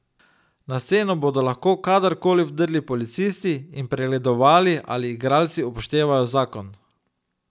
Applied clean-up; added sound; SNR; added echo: none; none; none; none.